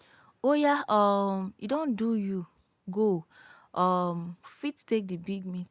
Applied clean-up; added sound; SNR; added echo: none; none; none; none.